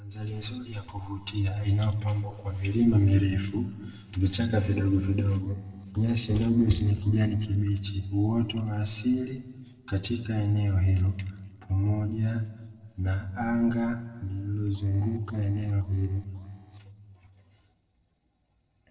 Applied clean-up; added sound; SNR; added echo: neural separator model SepFormer DNS4.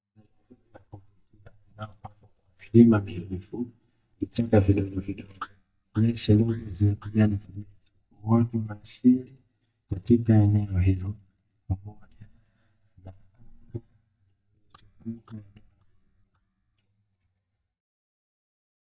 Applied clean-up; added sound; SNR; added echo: neural mask model DeepFilterNet 3.